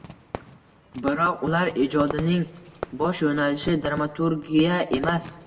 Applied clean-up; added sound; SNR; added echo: none; Fireworks; 14 dB; reverberation time 1.1 s.